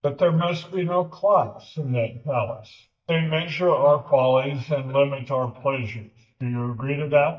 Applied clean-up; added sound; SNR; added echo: neural mask model DeepFilterNet 3.